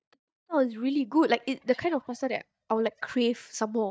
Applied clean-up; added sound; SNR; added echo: neural mask model DeepFilterNet 3.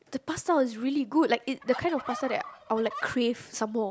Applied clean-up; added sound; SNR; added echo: none; Fowl; 14 dB; none.